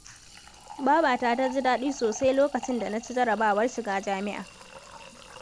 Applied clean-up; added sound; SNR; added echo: none; Fill (with liquid); 16 dB; none.